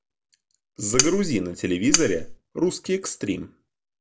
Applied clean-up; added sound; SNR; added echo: none; Cutlery, silverware; -2 dB; none.